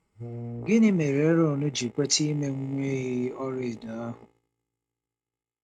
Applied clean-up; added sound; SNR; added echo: neural mask model RNNoise.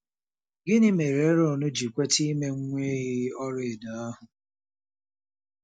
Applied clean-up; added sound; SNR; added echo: none; none; none; none.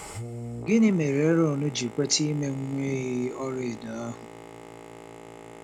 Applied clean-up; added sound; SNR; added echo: none; Boat, Water vehicle; 14 dB; none.